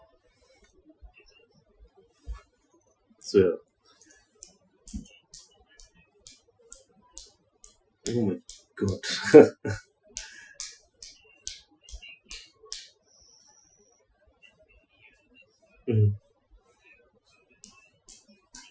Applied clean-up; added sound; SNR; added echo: classical method Wiener filter.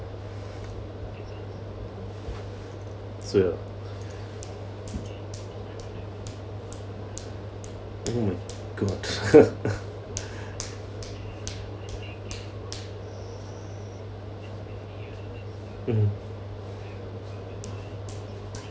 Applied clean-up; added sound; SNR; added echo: none; Hands; 19 dB; none.